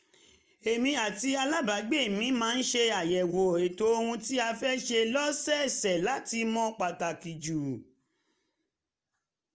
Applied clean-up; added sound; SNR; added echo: none; none; none; none.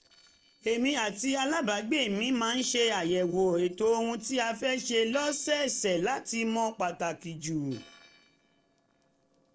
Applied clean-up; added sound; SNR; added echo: neural separator model SepFormer DNS4.